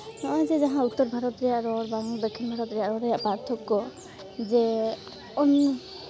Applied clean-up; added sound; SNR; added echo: none; none; none; none.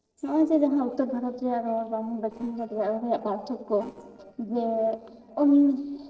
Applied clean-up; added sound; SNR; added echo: neural separator model SepFormer DNS4.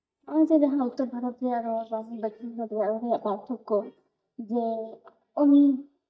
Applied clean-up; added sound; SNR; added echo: neural mask model DeepFilterNet 3.